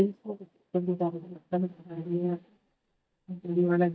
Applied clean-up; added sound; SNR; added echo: neural mask model DeepFilterNet 3.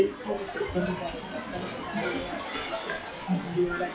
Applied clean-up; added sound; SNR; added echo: classical method WPE with log-MMSE.